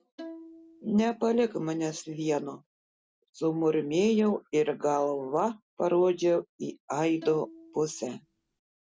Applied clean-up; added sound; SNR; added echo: none; Bowed string instrument; 18 dB; none.